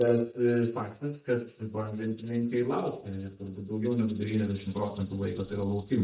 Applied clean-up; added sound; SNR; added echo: neural mask model DeepFilterNet 3.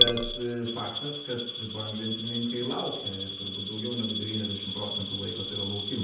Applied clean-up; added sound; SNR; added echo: none; Coin (dropping) / Glass; -2 dB; reverberation time 0.8 s.